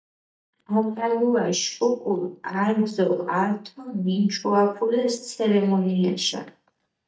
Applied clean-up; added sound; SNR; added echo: neural mask model DeepFilterNet 3.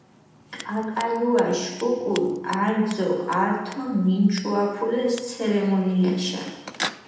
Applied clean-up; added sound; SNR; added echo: none; Scissors; 16 dB; reverberation time 1.0 s.